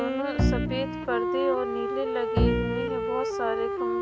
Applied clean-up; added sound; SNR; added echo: none; Bowed string instrument + Wind instrument, woodwind instrument; -5 dB; none.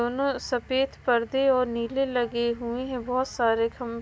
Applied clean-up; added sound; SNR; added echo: none; none; none; none.